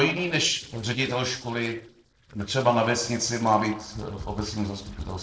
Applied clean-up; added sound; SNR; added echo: neural separator model SepFormer DNS4.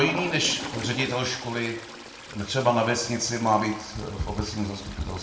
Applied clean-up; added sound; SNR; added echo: none; Toilet flush; 12 dB; reverberation time 0.6 s.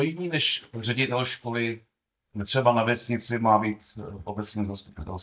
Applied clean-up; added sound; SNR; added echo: neural mask model DeepFilterNet 3.